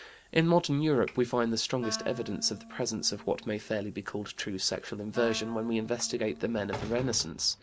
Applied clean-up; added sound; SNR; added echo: none; Wind instrument, woodwind instrument + Sliding door / Train; 15 dB; none.